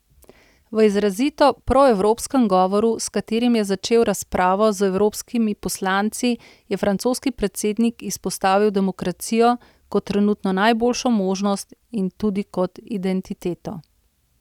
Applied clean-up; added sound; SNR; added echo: none; none; none; none.